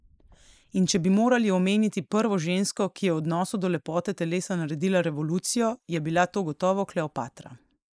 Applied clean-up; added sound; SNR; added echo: neural mask model Resemble Enhance denoiser.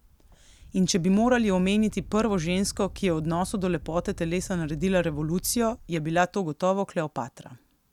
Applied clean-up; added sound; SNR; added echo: none; Wind; 18 dB; none.